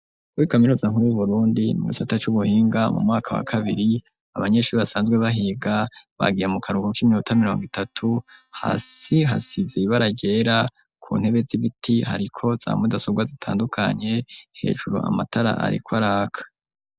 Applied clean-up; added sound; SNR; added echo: neural mask model DeepFilterNet 3.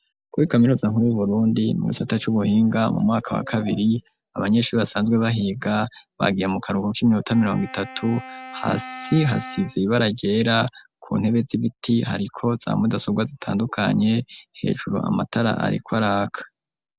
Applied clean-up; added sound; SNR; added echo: none; Wind instrument, woodwind instrument; 17 dB; none.